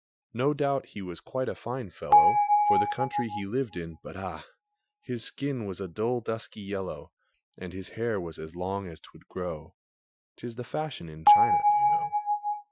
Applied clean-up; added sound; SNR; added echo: classical method Wiener filter.